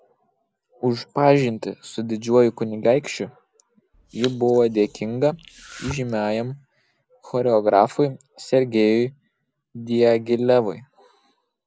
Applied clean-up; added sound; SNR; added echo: none; Domestic sounds, home sounds; 19 dB; none.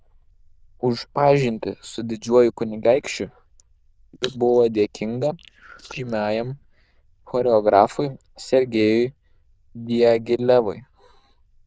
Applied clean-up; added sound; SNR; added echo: neural diffusion model UNIVERSE++.